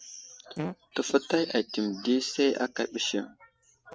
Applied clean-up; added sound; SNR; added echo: neural mask model RNNoise.